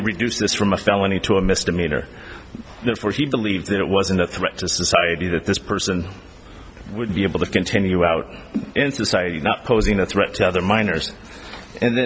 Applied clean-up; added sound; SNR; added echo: none; none; none; none.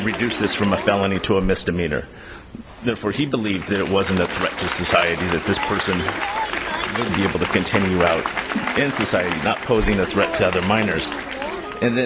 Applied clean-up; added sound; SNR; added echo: none; Applause; 6 dB; none.